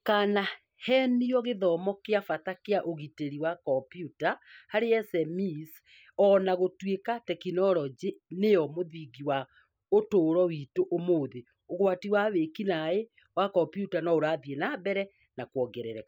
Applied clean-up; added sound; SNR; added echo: none; none; none; none.